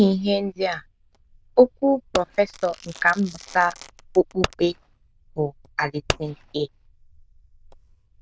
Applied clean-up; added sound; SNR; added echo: neural diffusion model UNIVERSE++.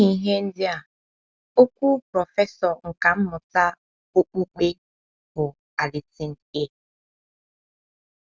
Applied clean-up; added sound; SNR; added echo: none; none; none; none.